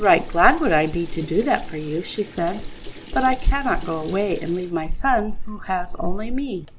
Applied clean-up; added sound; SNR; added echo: none; Sink (filling or washing) / Water tap, faucet; 5 dB; none.